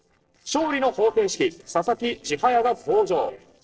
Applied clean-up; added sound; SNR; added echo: neural separator model SepFormer DNS4.